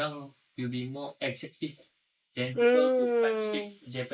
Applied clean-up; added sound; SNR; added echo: neural mask model Resemble Enhance denoiser.